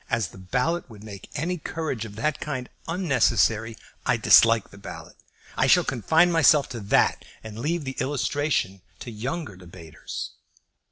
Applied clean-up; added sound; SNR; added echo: none; none; none; none.